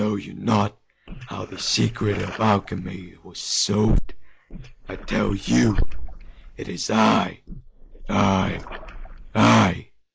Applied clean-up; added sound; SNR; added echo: neural mask model Resemble Enhance denoiser.